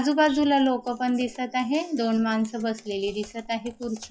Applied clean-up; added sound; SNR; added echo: classical method log-MMSE.